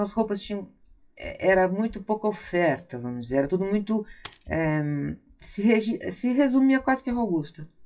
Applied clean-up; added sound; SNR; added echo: classical method WPE with log-MMSE.